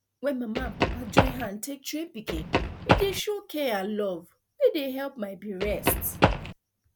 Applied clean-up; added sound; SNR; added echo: none; Run; -5 dB; none.